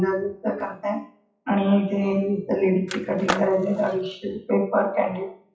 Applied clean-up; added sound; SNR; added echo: classical method WPE with log-MMSE.